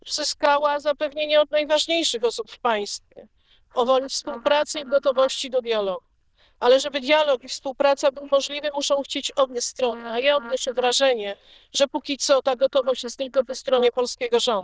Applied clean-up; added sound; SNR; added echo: neural diffusion model UNIVERSE++.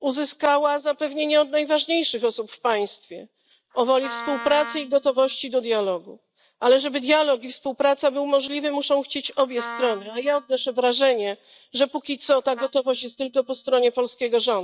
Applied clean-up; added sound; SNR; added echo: neural mask model DeepFilterNet 3.